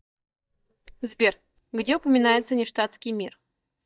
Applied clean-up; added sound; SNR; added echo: neural mask model DeepFilterNet 3.